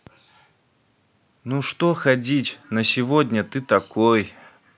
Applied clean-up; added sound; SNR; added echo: none; none; none; none.